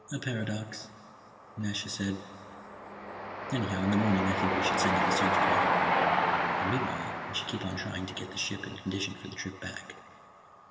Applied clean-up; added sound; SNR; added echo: none; Train; -2 dB; reverberation time 2.2 s.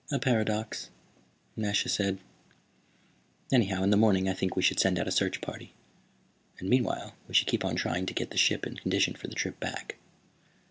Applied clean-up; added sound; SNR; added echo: none; none; none; none.